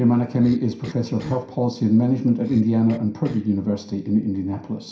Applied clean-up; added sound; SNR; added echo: none; Cough; 19 dB; reverberation time 0.5 s.